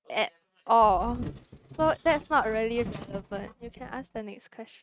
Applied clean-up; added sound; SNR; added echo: neural mask model RNNoise.